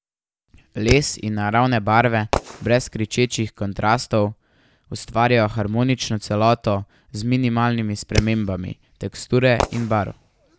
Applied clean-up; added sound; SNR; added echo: none; Fireworks; 9 dB; none.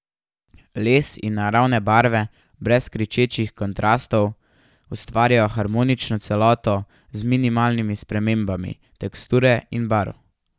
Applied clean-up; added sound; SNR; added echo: none; none; none; none.